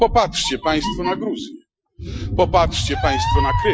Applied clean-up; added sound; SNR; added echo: classical method Wiener filter.